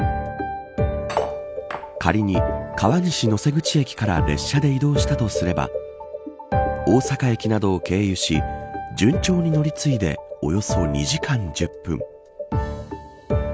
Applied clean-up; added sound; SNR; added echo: none; Cutlery, silverware; 11 dB; none.